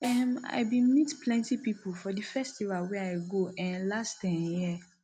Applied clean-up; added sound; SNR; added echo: none; Snare drum; 14 dB; none.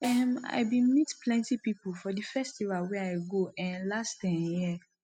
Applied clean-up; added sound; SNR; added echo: classical method spectral subtraction.